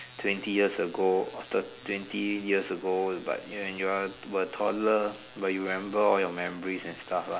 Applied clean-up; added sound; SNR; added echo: none; none; none; none.